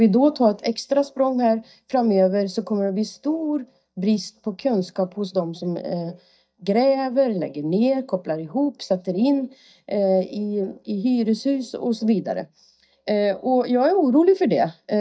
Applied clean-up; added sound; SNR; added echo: neural mask model DeepFilterNet 3.